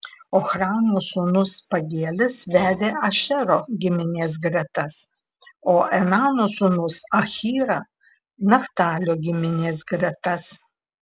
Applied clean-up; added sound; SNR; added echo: none; none; none; none.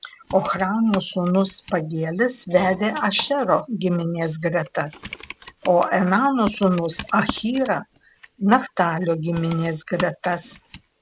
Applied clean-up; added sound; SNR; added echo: none; Computer keyboard; 17 dB; none.